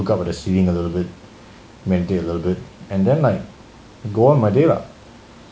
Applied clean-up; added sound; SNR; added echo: none; none; none; none.